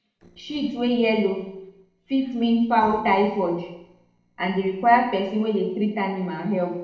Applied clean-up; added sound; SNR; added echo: neural separator model SepFormer DNS4.